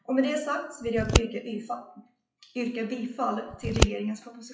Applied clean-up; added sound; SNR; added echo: classical method WPE with log-MMSE.